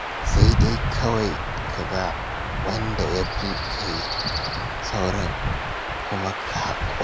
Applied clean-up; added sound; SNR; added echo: none; Stream / Chirp, tweet / Wind; -4 dB; none.